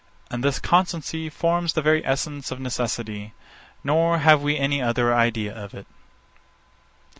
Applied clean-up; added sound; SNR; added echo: none; none; none; none.